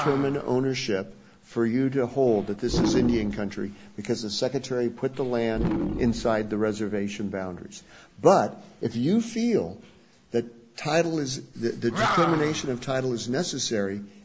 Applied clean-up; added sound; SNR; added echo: none; Animal; 8 dB; none.